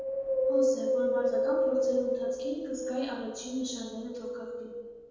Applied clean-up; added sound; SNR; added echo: none; Wind; -5 dB; reverberation time 1.1 s.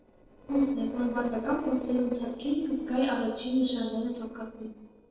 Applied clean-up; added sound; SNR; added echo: neural separator model SepFormer DNS4.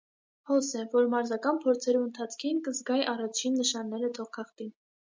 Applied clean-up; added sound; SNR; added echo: none; none; none; none.